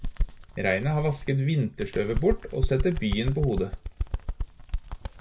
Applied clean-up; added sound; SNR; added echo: none; Bird; 3 dB; none.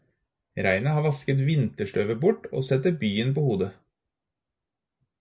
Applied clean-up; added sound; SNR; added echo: none; none; none; none.